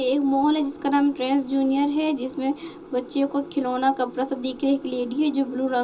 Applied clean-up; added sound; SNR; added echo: none; none; none; reverberation time 0.2 s.